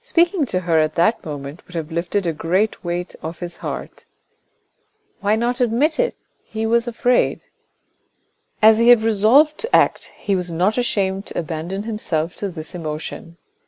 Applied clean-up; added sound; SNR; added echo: none; none; none; none.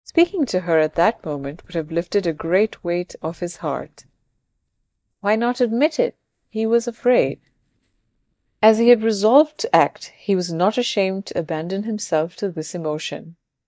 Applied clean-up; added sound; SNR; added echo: neural mask model DeepFilterNet 3.